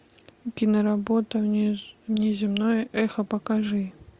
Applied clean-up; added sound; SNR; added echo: none; none; none; none.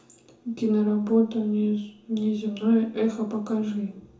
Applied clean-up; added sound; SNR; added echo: none; none; none; reverberation time 0.6 s.